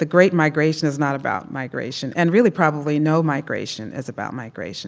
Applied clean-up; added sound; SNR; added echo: none; none; none; none.